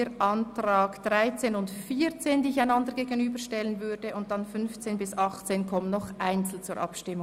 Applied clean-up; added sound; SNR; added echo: none; none; none; none.